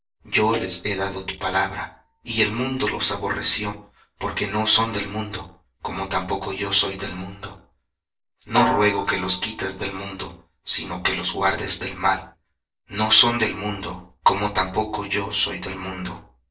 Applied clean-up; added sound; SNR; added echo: neural separator model SepFormer DNS4.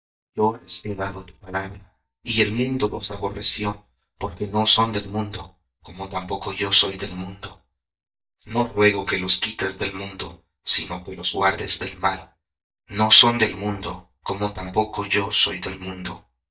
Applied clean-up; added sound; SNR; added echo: neural mask model DeepFilterNet 3.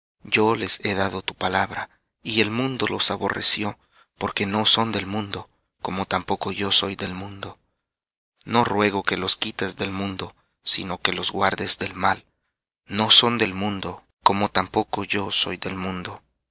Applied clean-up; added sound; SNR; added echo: none; none; none; none.